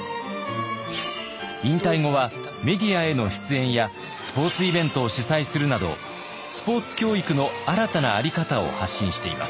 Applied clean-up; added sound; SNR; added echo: none; none; none; none.